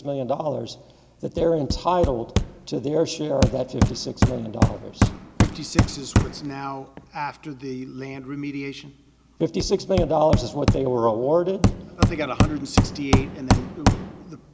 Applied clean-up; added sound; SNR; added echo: none; Hammer; -1 dB; none.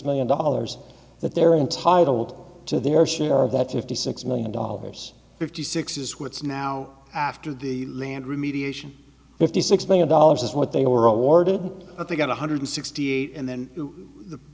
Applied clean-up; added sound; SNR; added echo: none; none; none; none.